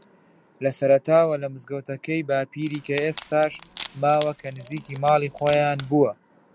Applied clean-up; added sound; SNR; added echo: none; Wood; 13 dB; none.